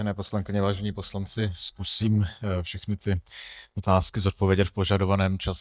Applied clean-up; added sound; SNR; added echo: neural mask model DeepFilterNet 3.